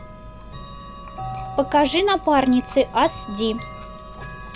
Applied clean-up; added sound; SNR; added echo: none; Chime / Clock + Chewing, mastication; 12 dB; none.